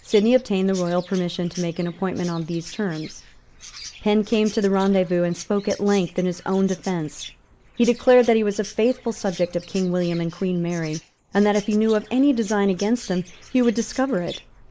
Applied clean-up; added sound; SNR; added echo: neural mask model Resemble Enhance denoiser.